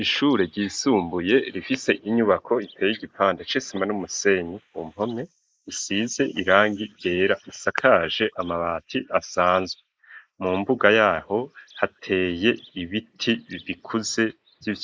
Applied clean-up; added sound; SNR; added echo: neural mask model Resemble Enhance denoiser.